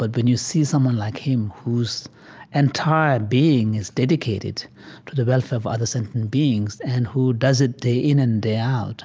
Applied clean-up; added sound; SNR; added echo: none; none; none; none.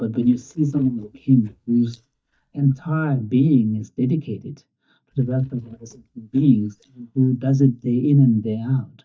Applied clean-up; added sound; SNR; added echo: neural mask model DeepFilterNet 3.